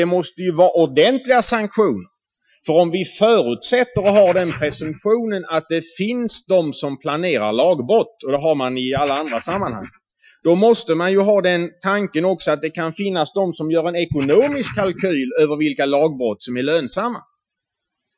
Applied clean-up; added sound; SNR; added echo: classical method Wiener filter.